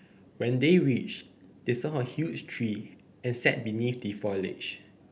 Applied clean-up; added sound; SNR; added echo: none; none; none; none.